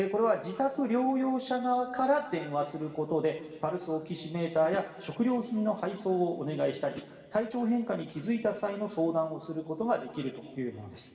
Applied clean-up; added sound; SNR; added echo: none; Hi-hat; 15 dB; reverberation time 2.2 s.